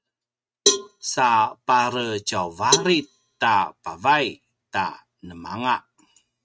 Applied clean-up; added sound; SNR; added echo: neural mask model RNNoise.